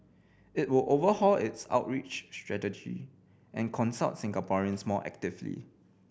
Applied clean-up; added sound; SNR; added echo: none; none; none; none.